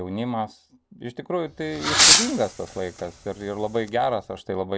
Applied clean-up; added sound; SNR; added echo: none; Fireworks; -4 dB; none.